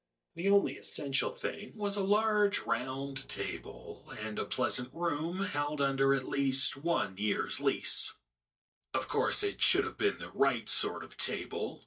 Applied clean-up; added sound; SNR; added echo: neural mask model DeepFilterNet 3.